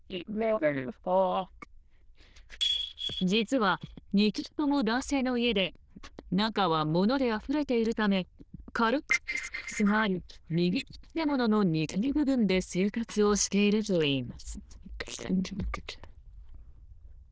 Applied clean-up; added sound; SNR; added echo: neural diffusion model UNIVERSE++.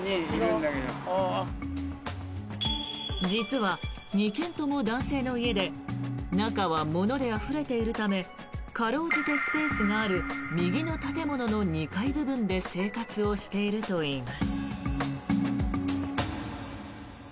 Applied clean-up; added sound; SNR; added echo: none; none; none; none.